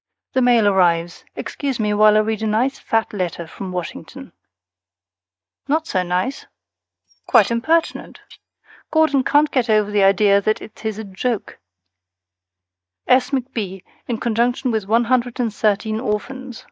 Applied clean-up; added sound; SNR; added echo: neural mask model DeepFilterNet 3.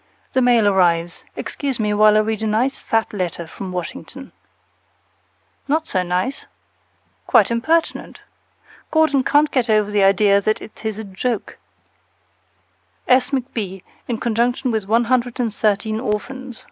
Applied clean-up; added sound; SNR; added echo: none; none; none; none.